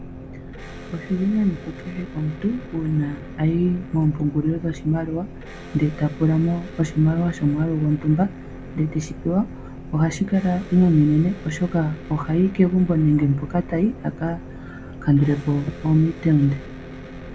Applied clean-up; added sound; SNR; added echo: none; Boat, Water vehicle + Electric guitar; 14 dB; none.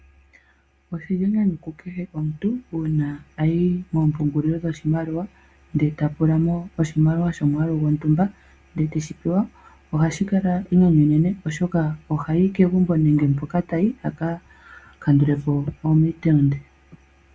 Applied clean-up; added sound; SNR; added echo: none; none; none; none.